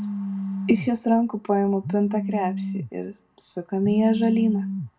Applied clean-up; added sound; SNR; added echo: none; Telephone; 6 dB; reverberation time 0.2 s.